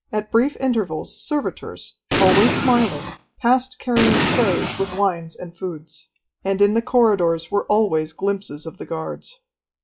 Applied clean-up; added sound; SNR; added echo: classical method log-MMSE.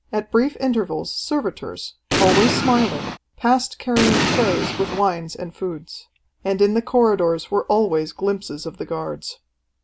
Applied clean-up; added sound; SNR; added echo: none; Explosion; -1 dB; none.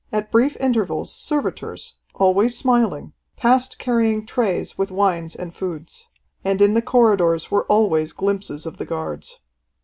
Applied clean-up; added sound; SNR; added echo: none; none; none; none.